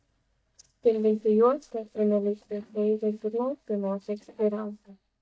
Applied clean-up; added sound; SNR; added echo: neural mask model DeepFilterNet 3.